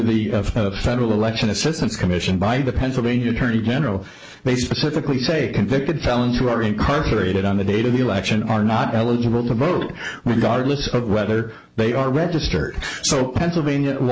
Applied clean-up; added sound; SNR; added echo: none; none; none; none.